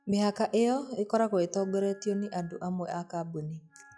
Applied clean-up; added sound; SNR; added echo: classical method log-MMSE.